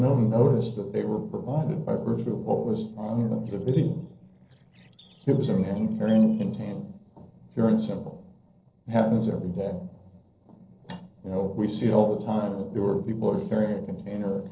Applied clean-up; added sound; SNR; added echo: neural separator model SepFormer DNS4.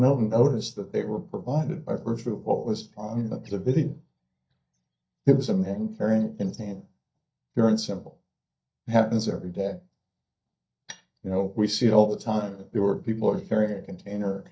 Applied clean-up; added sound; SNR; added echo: neural mask model DeepFilterNet 3.